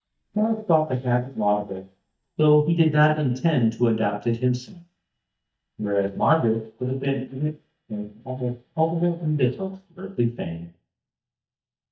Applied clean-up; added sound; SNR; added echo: neural mask model DeepFilterNet 3.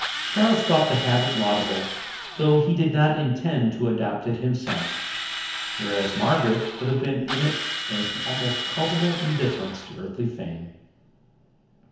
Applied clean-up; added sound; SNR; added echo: none; Drill; 7 dB; reverberation time 1.0 s.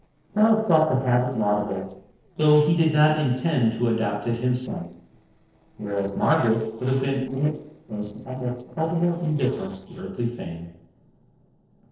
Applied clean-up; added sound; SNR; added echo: neural separator model SepFormer DNS4.